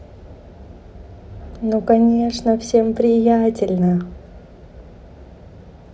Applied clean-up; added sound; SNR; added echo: none; none; none; none.